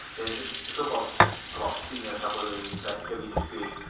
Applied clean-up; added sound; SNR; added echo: none; Fill (with liquid) / Sink (filling or washing); -3 dB; reverberation time 0.7 s.